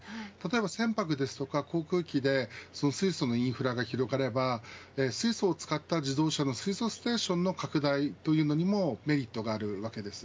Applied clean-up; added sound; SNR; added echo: none; none; none; none.